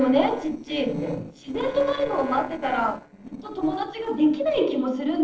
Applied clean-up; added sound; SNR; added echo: neural separator model SepFormer DNS4.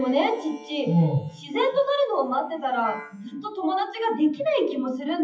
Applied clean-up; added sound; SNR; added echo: classical method WPE with log-MMSE.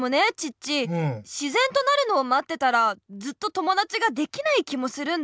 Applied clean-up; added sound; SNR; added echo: none; none; none; none.